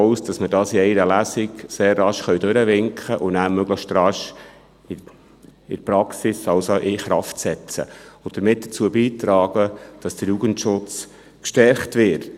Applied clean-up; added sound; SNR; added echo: none; none; none; none.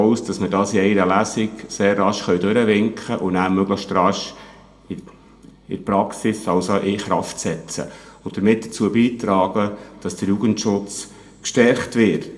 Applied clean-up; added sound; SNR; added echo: none; none; none; reverberation time 0.5 s.